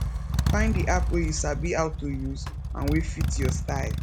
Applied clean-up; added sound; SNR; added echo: none; Motorcycle; -3 dB; none.